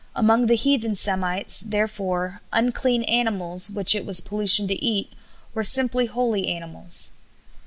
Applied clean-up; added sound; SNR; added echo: none; none; none; none.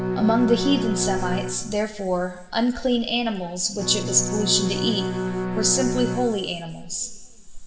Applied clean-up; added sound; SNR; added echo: none; Bowed string instrument; 5 dB; reverberation time 2.9 s.